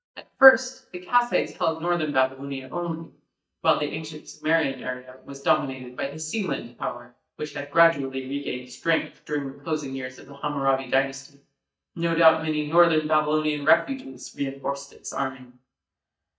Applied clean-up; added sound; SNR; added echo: neural mask model DeepFilterNet 3.